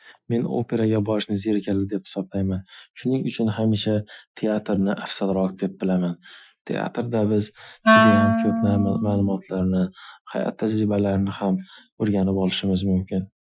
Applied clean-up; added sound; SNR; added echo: classical method Wiener filter.